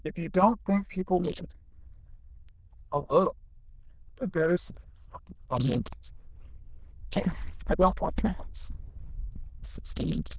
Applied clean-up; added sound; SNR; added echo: neural diffusion model UNIVERSE++.